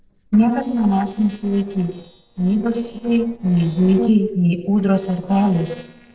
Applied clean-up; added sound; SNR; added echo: neural separator model SepFormer DNS4.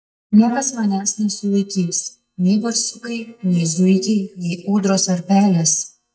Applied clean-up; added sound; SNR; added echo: neural mask model DeepFilterNet 3.